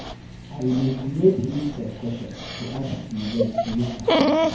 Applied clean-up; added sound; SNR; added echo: none; Dog; 1 dB; reverberation time 0.9 s.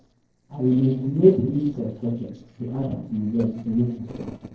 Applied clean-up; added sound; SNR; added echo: neural separator model SepFormer DNS4.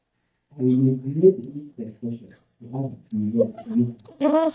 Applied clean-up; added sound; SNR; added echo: neural mask model DeepFilterNet 3.